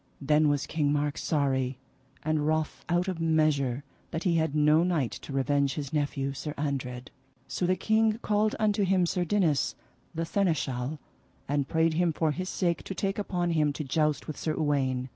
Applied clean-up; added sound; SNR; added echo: none; none; none; none.